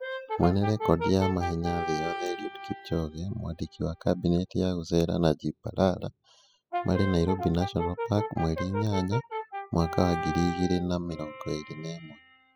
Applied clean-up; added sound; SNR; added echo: classical method spectral subtraction.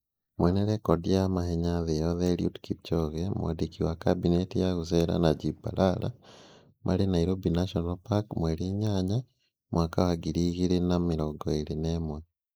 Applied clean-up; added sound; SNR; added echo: neural mask model Resemble Enhance denoiser.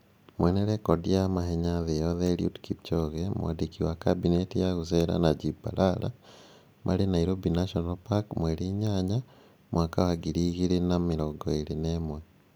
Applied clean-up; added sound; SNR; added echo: none; none; none; none.